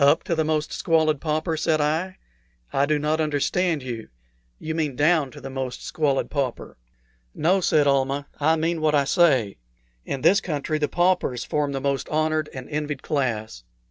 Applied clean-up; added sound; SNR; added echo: none; none; none; none.